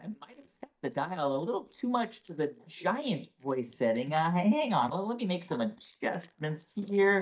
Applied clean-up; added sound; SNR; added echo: neural mask model DeepFilterNet 3.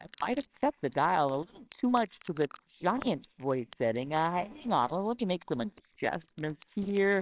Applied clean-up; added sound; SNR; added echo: neural separator model SepFormer WHAMR!.